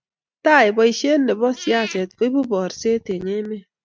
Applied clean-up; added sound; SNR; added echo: neural mask model RNNoise.